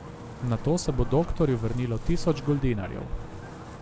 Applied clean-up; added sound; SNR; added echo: none; Wind; 13 dB; none.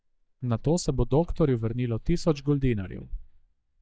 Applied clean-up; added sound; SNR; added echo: neural mask model DeepFilterNet 3.